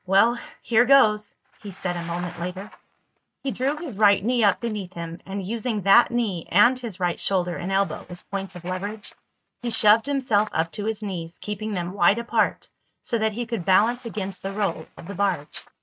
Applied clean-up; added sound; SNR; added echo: neural mask model RNNoise.